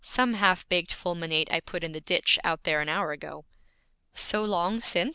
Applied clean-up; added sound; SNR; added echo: none; none; none; none.